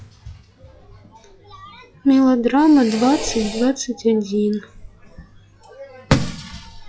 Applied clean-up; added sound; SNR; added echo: classical method log-MMSE.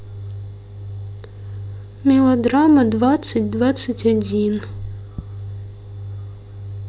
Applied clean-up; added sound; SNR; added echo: none; none; none; none.